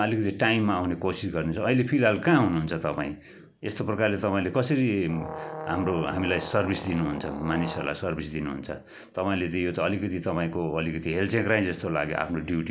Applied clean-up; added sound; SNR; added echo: none; Brass instrument; 11 dB; none.